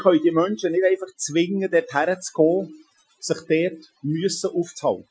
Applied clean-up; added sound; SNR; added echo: classical method Wiener filter.